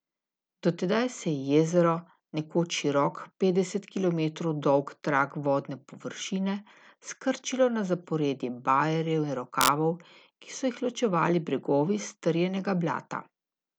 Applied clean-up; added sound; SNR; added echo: none; none; none; none.